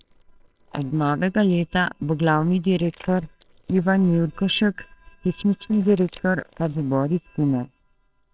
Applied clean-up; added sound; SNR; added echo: neural separator model SepFormer WHAMR!.